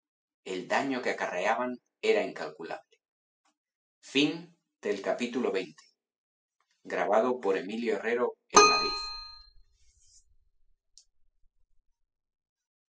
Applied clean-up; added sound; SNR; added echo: classical method spectral subtraction.